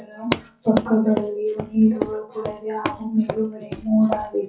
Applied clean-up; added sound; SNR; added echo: classical method WPE with log-MMSE.